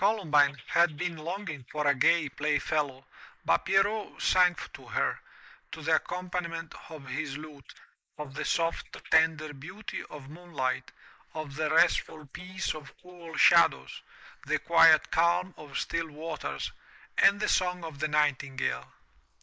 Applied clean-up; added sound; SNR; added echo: neural mask model Resemble Enhance denoiser.